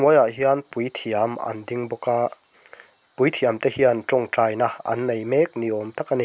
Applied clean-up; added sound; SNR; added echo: none; none; none; none.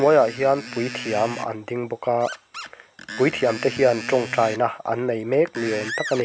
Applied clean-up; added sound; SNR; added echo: none; Screech; 13 dB; none.